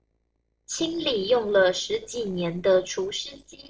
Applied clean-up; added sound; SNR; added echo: neural separator model SepFormer DNS4.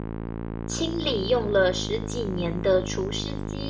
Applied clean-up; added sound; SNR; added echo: none; Musical instrument; 4 dB; reverberation time 0.5 s.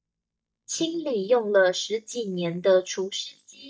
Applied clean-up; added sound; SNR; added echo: neural mask model DeepFilterNet 3.